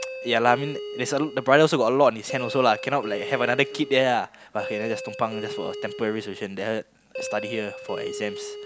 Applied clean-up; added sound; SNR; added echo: none; Doorbell; 11 dB; none.